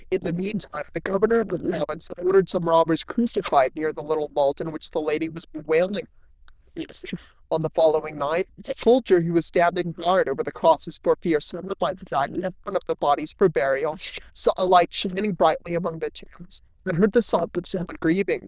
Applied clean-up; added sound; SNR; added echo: neural diffusion model UNIVERSE++.